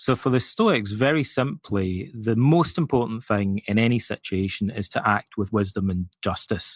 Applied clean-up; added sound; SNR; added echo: none; none; none; none.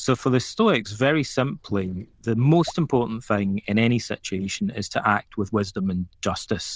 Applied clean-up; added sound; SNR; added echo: neural diffusion model UNIVERSE++.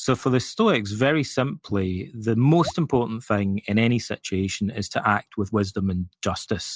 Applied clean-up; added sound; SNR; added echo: none; Raindrop / Drip; 14 dB; none.